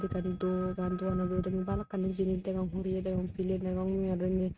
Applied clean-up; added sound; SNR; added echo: neural mask model RNNoise.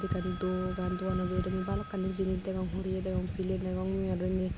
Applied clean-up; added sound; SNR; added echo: none; Telephone; 16 dB; none.